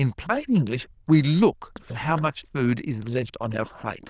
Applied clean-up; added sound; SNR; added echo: neural diffusion model UNIVERSE++.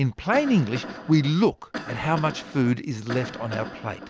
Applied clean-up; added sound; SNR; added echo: none; Cough; 13 dB; none.